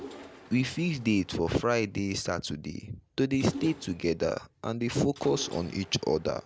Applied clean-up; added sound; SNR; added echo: none; Mechanisms; 17 dB; none.